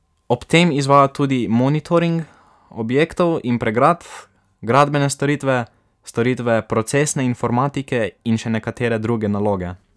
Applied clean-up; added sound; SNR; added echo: none; none; none; none.